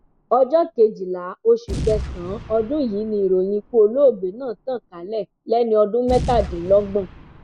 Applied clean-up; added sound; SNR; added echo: none; Boom; 13 dB; none.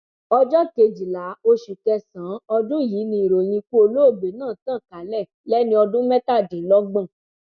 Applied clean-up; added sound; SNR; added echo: none; none; none; none.